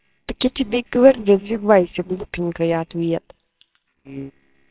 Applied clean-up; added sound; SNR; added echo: neural separator model SepFormer WHAMR!.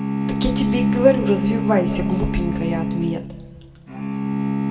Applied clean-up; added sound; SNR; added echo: none; Bowed string instrument; 0 dB; reverberation time 2.5 s.